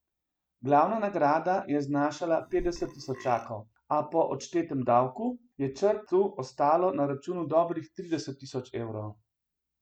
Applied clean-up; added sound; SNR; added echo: none; Burping, eructation; 15 dB; none.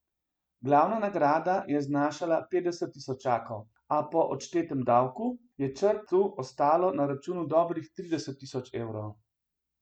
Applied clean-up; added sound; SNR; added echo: none; none; none; none.